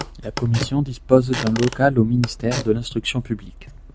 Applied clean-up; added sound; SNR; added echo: none; Squeak / Wood; 12 dB; none.